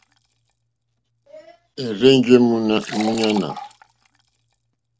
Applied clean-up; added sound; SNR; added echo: none; Liquid; 16 dB; none.